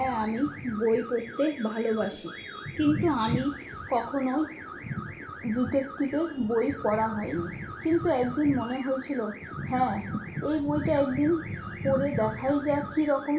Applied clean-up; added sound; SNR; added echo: none; Alarm / Car; 15 dB; reverberation time 0.9 s.